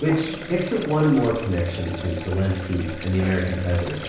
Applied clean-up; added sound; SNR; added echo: none; Sink (filling or washing); 12 dB; reverberation time 0.9 s.